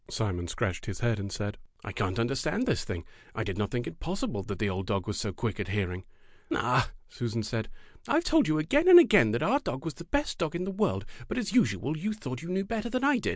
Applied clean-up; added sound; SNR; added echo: none; none; none; none.